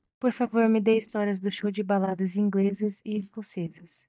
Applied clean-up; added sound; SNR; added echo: neural mask model DeepFilterNet 3.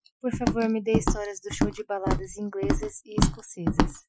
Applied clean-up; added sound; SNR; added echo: classical method Wiener filter.